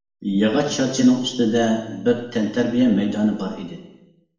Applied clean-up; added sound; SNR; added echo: none; none; none; reverberation time 0.9 s.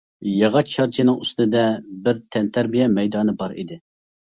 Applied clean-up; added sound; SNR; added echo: none; none; none; none.